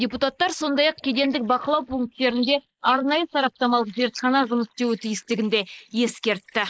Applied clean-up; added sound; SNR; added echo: neural mask model Resemble Enhance denoiser.